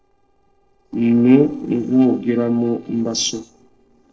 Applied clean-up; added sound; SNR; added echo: neural separator model SepFormer DNS4.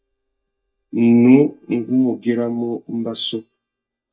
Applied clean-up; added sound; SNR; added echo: neural mask model DeepFilterNet 3.